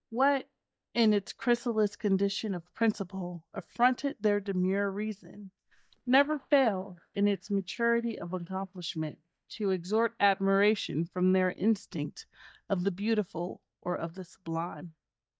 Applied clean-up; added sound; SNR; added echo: neural mask model DeepFilterNet 3.